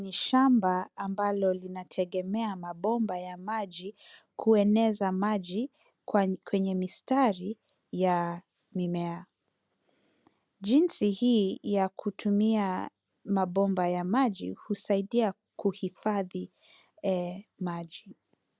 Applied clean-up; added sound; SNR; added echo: none; none; none; none.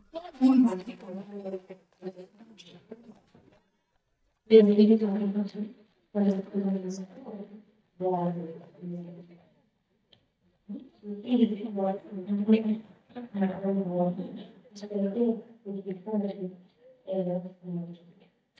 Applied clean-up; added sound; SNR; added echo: neural mask model DeepFilterNet 3.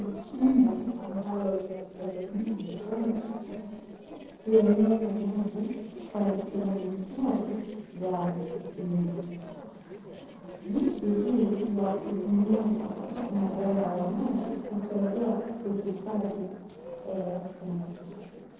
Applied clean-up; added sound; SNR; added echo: neural separator model SepFormer DNS4.